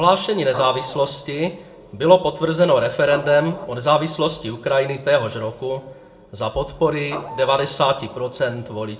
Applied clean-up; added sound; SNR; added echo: none; Printer / Engine; 14 dB; reverberation time 0.4 s.